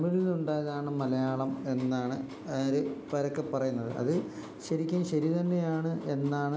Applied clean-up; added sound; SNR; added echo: none; none; none; none.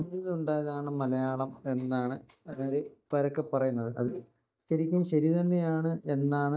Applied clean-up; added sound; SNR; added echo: neural mask model DeepFilterNet 3.